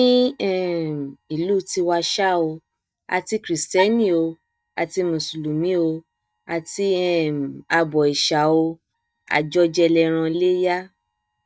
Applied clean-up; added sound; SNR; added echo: neural mask model DeepFilterNet 3.